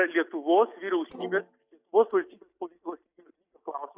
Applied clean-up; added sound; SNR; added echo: neural mask model DeepFilterNet 3.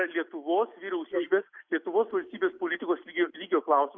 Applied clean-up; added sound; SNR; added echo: neural mask model Resemble Enhance denoiser.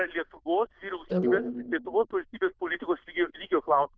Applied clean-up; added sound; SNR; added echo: neural diffusion model UNIVERSE++.